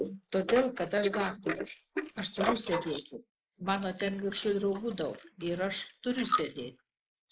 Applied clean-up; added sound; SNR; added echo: neural mask model Resemble Enhance denoiser.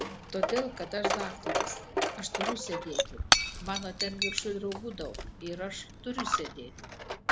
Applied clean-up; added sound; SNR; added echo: none; Shatter / Crushing + Coin (dropping); -5 dB; none.